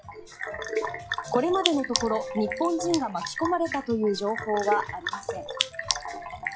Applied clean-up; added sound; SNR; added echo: classical method log-MMSE.